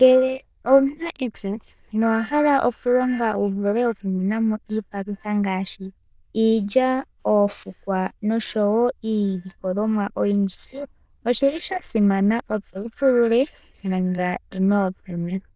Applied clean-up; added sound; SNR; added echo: neural diffusion model UNIVERSE++.